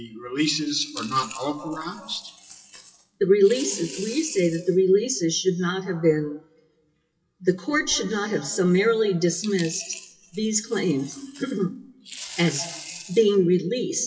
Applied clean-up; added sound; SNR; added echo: classical method WPE with log-MMSE.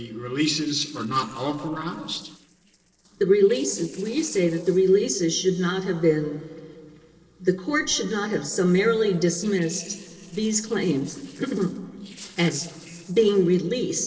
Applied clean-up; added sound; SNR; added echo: neural separator model SepFormer DNS4.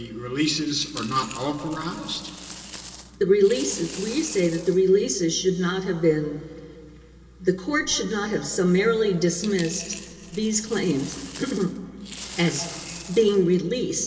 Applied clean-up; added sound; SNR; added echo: none; Coin (dropping); 18 dB; reverberation time 2.3 s.